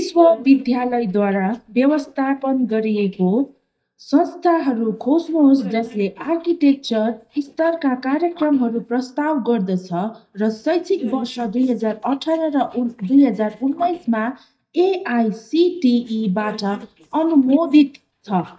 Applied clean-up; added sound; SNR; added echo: neural mask model DeepFilterNet 3.